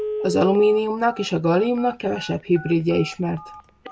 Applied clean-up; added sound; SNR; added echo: none; Telephone; 12 dB; none.